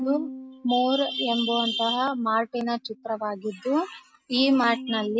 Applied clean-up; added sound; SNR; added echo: neural mask model RNNoise.